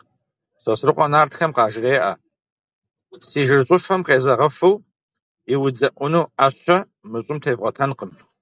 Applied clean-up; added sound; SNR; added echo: none; none; none; none.